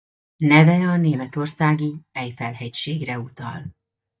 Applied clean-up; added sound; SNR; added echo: neural mask model DeepFilterNet 3.